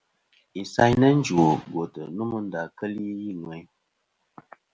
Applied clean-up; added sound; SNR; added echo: none; none; none; none.